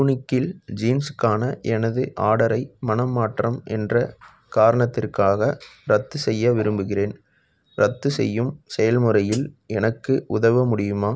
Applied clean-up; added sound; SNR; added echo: none; Hi-hat; 15 dB; none.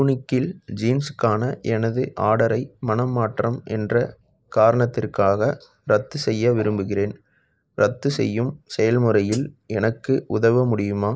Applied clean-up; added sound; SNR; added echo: neural mask model Resemble Enhance denoiser.